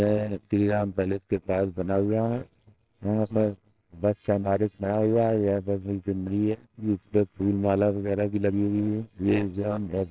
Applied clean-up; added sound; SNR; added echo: neural separator model SepFormer WHAMR!.